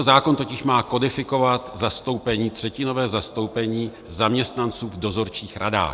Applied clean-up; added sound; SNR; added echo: none; none; none; none.